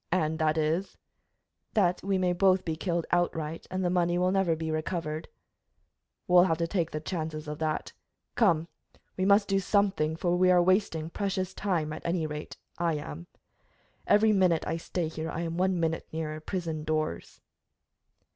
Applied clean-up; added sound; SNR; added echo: none; none; none; none.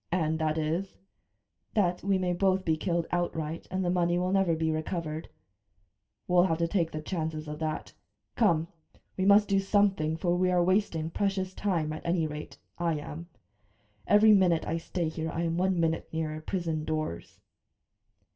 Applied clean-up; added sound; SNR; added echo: none; none; none; reverberation time 0.2 s.